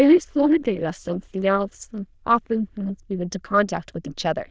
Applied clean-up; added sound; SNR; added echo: neural diffusion model UNIVERSE++.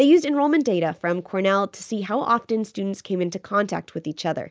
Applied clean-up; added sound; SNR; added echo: none; none; none; none.